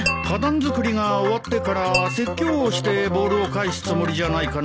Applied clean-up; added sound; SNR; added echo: none; Tap / Glass; 10 dB; none.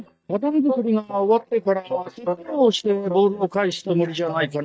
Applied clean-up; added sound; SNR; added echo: neural mask model DeepFilterNet 3.